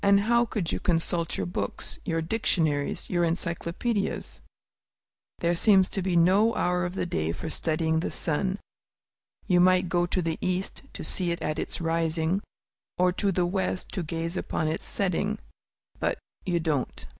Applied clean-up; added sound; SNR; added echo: none; none; none; none.